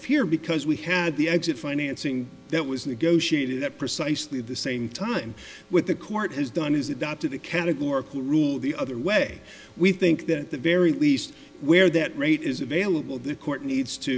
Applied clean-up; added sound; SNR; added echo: none; none; none; none.